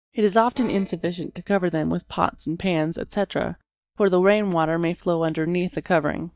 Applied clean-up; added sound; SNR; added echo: neural mask model DeepFilterNet 3.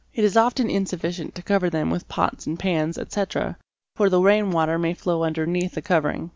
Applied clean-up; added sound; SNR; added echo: none; none; none; none.